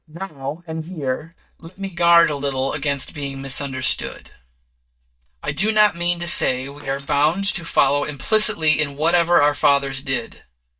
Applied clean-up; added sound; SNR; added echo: neural mask model DeepFilterNet 3.